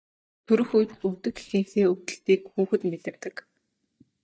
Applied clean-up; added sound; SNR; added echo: neural mask model DeepFilterNet 3.